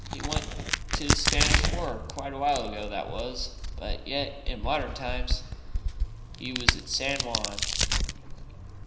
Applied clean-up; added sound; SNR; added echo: none; Crack; -5 dB; reverberation time 0.9 s.